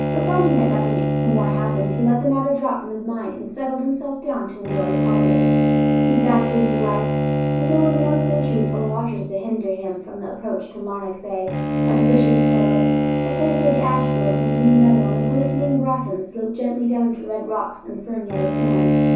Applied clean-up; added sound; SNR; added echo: none; Bowed string instrument; -2 dB; reverberation time 0.6 s.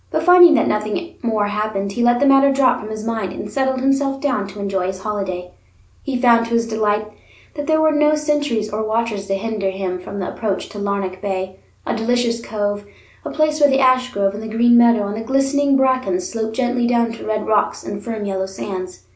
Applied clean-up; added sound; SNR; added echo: none; none; none; none.